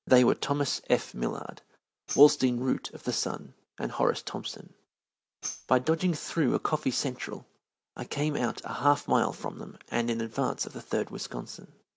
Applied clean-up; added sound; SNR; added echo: none; Tambourine; 16 dB; none.